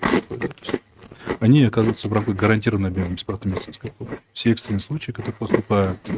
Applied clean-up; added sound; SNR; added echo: neural mask model RNNoise.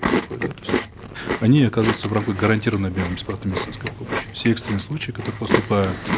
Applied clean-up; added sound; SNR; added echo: none; Chewing, mastication; 4 dB; none.